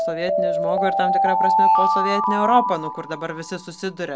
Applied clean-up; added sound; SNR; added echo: none; Alarm; -4 dB; none.